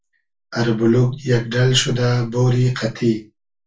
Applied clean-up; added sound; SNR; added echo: none; none; none; reverberation time 0.2 s.